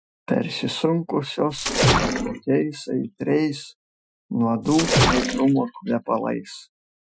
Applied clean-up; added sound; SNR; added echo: classical method Wiener filter.